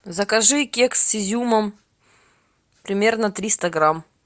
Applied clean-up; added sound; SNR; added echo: none; none; none; none.